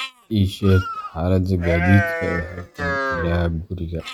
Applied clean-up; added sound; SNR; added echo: neural mask model RNNoise.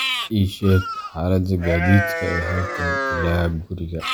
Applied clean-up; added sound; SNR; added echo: none; Livestock, farm animals, working animals; 5 dB; none.